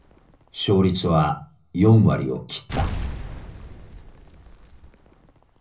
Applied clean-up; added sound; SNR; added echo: none; Explosion; 12 dB; reverberation time 0.5 s.